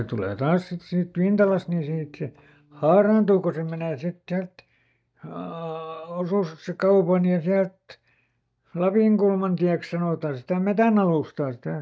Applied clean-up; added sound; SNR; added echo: neural mask model DeepFilterNet 3.